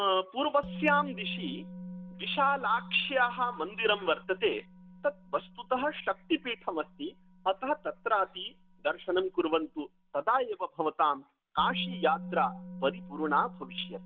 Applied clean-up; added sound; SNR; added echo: none; Musical instrument; 14 dB; none.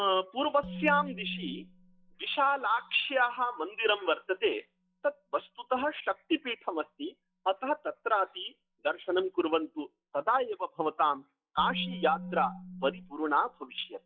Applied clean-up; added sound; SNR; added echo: classical method log-MMSE.